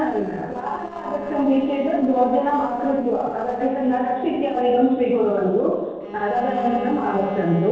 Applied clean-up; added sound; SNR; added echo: neural separator model SepFormer DNS4.